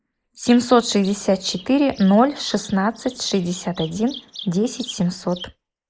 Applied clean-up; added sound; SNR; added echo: neural mask model Resemble Enhance denoiser.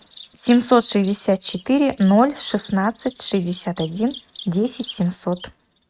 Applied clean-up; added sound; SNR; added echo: neural mask model RNNoise.